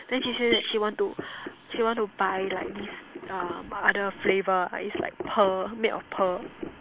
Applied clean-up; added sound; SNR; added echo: neural mask model Resemble Enhance denoiser.